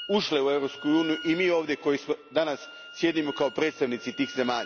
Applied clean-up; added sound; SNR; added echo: none; Wind instrument, woodwind instrument; 16 dB; none.